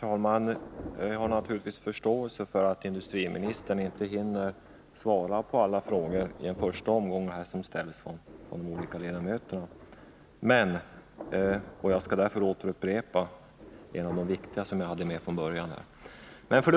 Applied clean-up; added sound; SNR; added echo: none; Thunder; 17 dB; none.